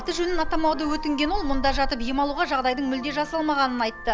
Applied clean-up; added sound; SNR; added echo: none; Vehicle horn, car horn, honking; 6 dB; none.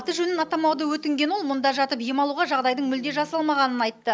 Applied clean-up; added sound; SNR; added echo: none; none; none; none.